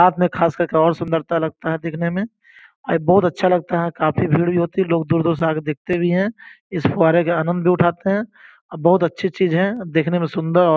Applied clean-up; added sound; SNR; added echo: none; none; none; none.